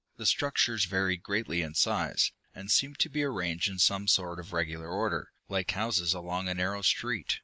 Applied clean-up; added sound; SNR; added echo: neural mask model Resemble Enhance denoiser.